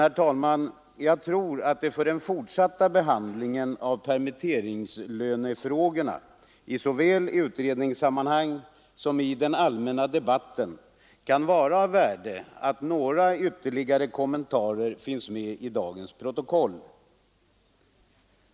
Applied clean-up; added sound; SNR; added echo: none; none; none; none.